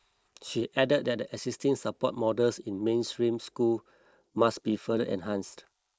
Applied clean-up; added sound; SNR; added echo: neural mask model Resemble Enhance denoiser.